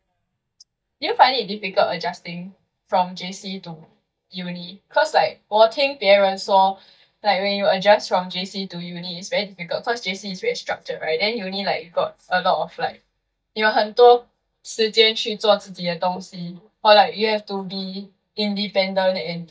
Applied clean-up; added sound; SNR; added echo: neural mask model DeepFilterNet 3.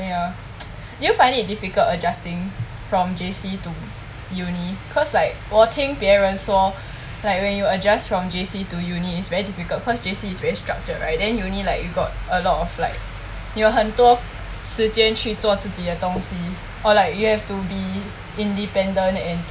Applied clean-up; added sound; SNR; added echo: none; none; none; none.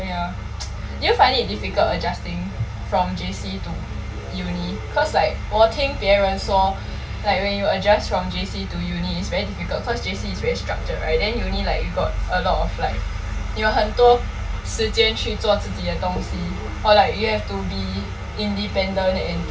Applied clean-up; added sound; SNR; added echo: none; Musical instrument; 11 dB; reverberation time 0.2 s.